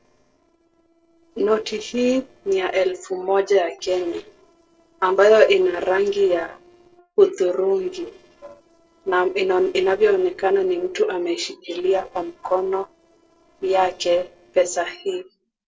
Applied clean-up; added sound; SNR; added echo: neural separator model SepFormer DNS4.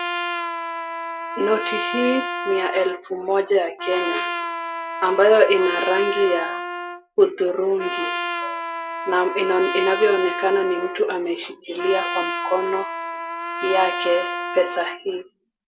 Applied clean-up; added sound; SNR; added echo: none; Trumpet; 6 dB; none.